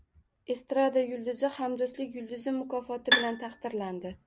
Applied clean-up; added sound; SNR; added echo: none; Bowed string instrument; -2 dB; none.